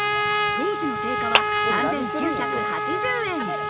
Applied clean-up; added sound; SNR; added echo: none; Trumpet + Clapping; -4 dB; none.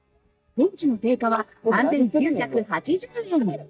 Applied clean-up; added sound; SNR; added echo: neural mask model DeepFilterNet 3.